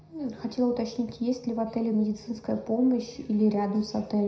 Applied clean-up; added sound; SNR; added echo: none; none; none; reverberation time 0.4 s.